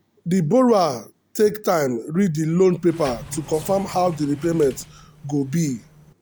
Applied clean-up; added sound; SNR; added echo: none; Sliding door; 18 dB; none.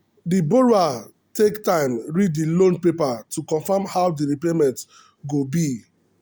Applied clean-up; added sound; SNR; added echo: none; none; none; none.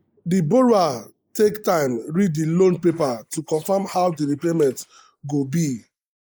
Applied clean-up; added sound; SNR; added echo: neural mask model Resemble Enhance denoiser.